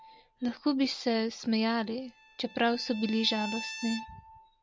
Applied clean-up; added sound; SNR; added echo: none; Bowed string instrument; 14 dB; none.